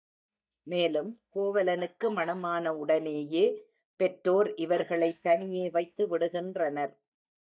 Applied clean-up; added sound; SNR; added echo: neural mask model DeepFilterNet 3.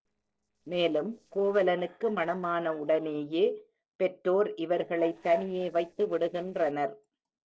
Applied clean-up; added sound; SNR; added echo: neural separator model SepFormer DNS4.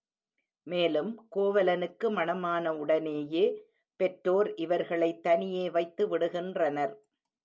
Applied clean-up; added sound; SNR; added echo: none; none; none; none.